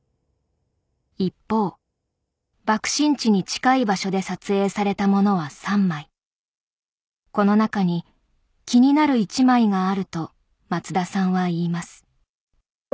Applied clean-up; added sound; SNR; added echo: none; none; none; none.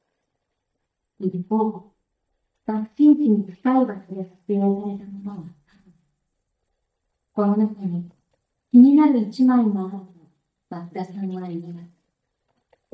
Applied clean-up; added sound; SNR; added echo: neural mask model DeepFilterNet 3.